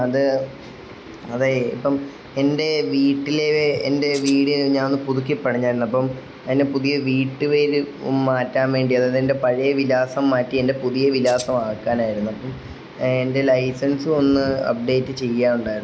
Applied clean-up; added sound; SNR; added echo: none; Rattle (instrument); 15 dB; none.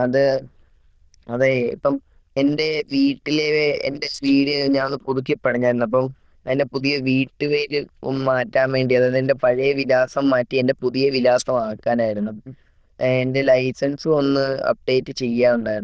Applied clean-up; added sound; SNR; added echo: neural diffusion model UNIVERSE++.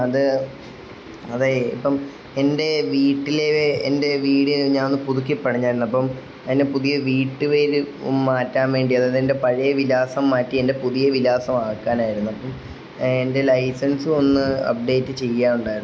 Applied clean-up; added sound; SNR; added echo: none; none; none; none.